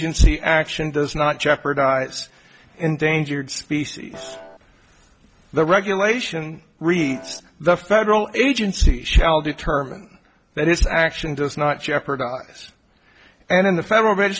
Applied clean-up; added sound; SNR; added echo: none; Piano; 17 dB; none.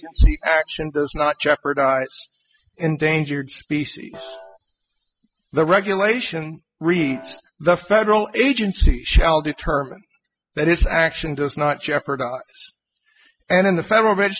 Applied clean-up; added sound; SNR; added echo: classical method spectral subtraction.